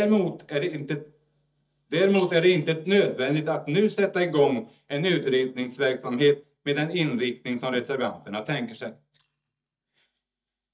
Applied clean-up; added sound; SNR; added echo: neural mask model DeepFilterNet 3.